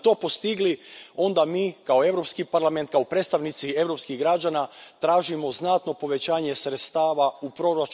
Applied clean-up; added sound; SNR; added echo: none; none; none; none.